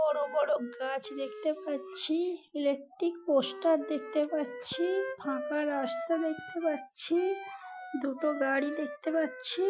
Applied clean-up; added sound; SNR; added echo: classical method Wiener filter.